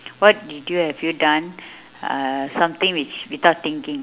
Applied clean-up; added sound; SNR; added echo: none; none; none; none.